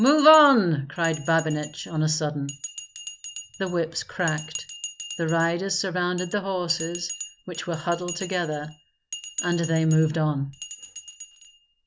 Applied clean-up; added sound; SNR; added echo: none; Bell; 15 dB; none.